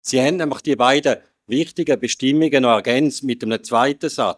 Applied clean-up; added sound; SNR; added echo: neural mask model DeepFilterNet 3.